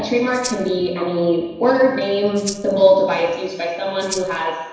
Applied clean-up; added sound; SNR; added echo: none; Rattle (instrument); 13 dB; reverberation time 1.0 s.